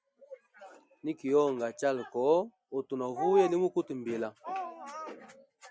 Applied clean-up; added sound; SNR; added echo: none; none; none; none.